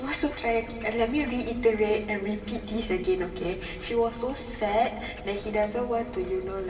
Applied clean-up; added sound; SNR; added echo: none; Wild animals; 15 dB; reverberation time 2.9 s.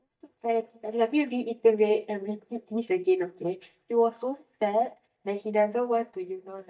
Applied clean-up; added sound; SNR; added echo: neural mask model DeepFilterNet 3.